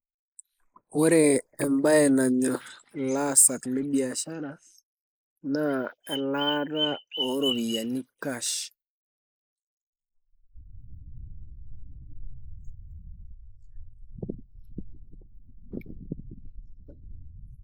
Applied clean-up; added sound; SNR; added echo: neural mask model Resemble Enhance denoiser.